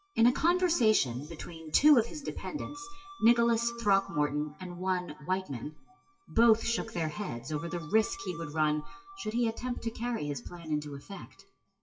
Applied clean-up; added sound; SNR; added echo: classical method WPE with log-MMSE.